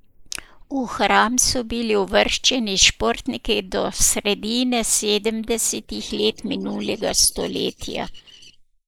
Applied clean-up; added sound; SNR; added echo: neural mask model Resemble Enhance denoiser.